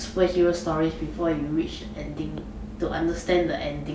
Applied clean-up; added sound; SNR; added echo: none; none; none; none.